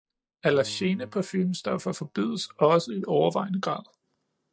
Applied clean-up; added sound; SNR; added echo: neural mask model DeepFilterNet 3.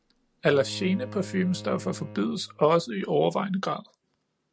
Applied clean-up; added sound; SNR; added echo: none; Bowed string instrument; 16 dB; none.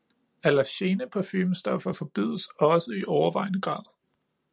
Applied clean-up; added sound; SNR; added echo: none; none; none; none.